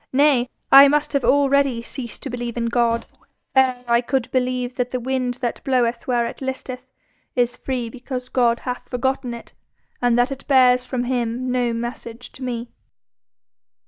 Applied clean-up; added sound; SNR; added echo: neural mask model DeepFilterNet 3.